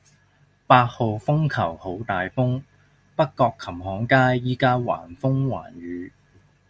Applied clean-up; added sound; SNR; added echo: none; none; none; none.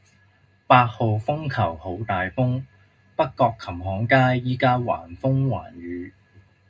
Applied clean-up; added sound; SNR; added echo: none; none; none; reverberation time 0.2 s.